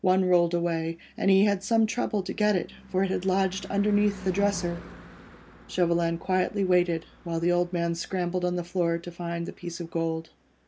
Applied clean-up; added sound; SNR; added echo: none; Car passing by / Engine / Truck; 20 dB; none.